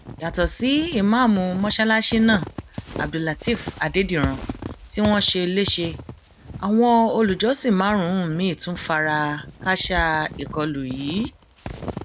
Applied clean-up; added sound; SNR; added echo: none; Squeak / Walk, footsteps; 13 dB; none.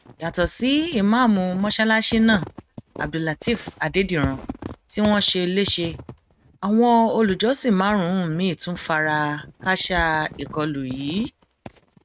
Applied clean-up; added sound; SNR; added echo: neural mask model RNNoise.